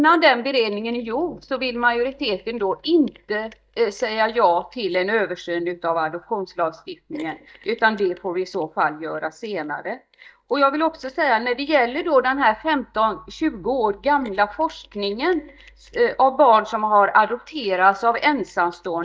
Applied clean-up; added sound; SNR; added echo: neural mask model DeepFilterNet 3.